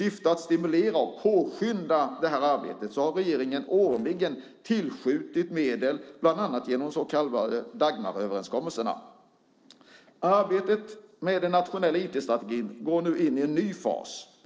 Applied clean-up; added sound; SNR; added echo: neural separator model SepFormer DNS4.